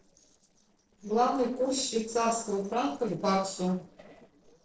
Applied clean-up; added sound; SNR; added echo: neural separator model SepFormer DNS4.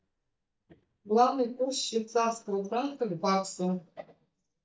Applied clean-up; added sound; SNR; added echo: neural mask model DeepFilterNet 3.